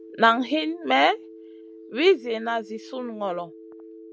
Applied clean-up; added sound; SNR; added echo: none; Telephone; 19 dB; none.